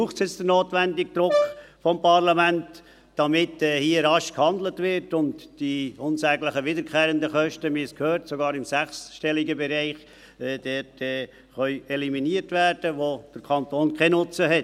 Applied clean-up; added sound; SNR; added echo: none; Brass instrument; 4 dB; none.